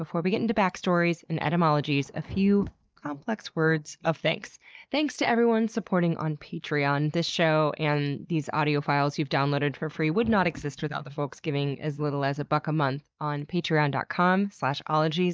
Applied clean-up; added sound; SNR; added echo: neural mask model DeepFilterNet 3.